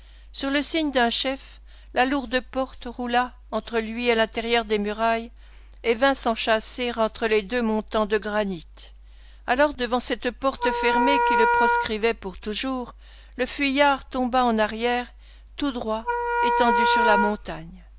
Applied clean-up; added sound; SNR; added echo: none; Wind instrument, woodwind instrument; -3 dB; none.